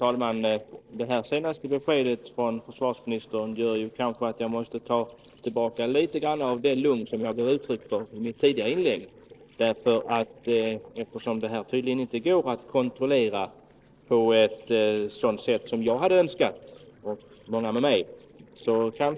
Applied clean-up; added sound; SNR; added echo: neural separator model SepFormer DNS4.